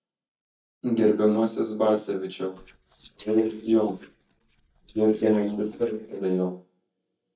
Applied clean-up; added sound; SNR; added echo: neural mask model DeepFilterNet 3.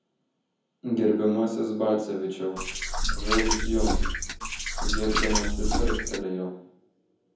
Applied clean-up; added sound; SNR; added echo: none; Liquid; -3 dB; reverberation time 0.7 s.